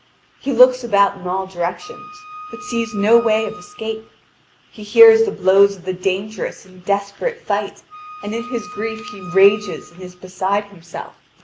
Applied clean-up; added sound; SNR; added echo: none; Wind instrument, woodwind instrument; 16 dB; none.